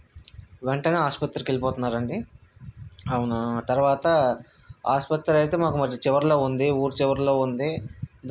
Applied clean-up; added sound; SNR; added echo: none; none; none; none.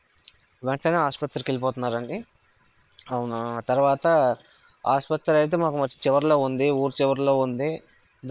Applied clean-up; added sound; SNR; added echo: neural separator model SepFormer WHAM!.